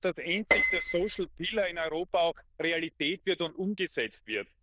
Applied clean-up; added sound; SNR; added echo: neural diffusion model UNIVERSE++.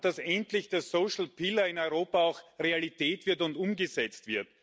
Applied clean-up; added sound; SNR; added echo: none; none; none; none.